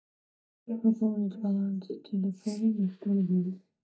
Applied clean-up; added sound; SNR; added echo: neural mask model DeepFilterNet 3.